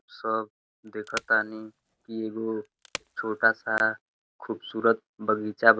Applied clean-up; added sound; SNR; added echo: none; Wood; 17 dB; none.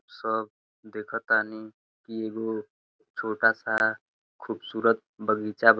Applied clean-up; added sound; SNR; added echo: none; none; none; none.